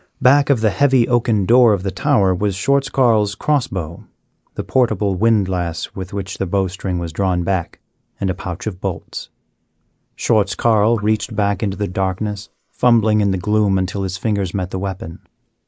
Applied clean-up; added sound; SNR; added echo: neural mask model Resemble Enhance denoiser.